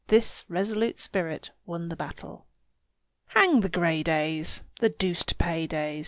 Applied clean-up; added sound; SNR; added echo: none; none; none; none.